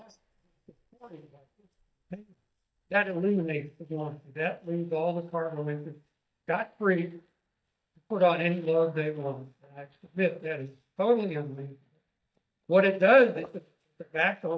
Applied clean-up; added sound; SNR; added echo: neural mask model DeepFilterNet 3.